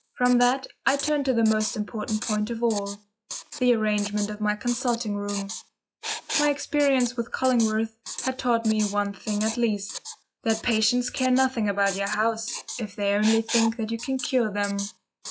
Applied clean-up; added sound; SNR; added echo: classical method log-MMSE.